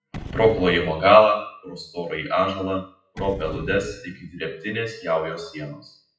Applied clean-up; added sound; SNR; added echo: classical method WPE with log-MMSE.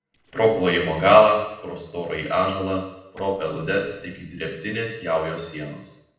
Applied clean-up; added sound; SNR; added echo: neural separator model SepFormer DNS4.